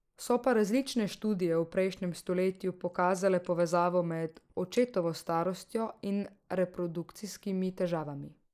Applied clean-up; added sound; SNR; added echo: neural mask model Resemble Enhance denoiser.